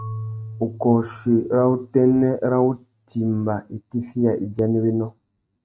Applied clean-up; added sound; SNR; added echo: neural mask model RNNoise.